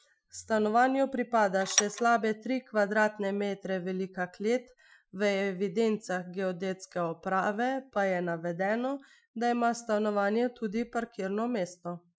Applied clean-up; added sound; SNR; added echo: classical method Wiener filter.